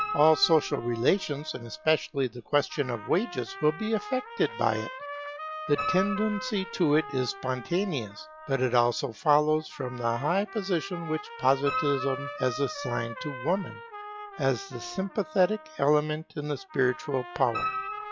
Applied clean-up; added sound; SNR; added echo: classical method log-MMSE.